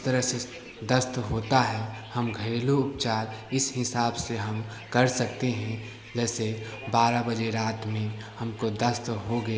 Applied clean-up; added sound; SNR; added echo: none; Bus; 19 dB; none.